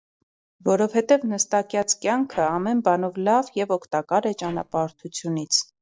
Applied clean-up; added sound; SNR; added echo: neural separator model SepFormer DNS4.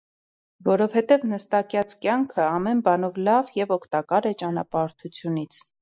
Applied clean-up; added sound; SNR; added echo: neural mask model Resemble Enhance denoiser.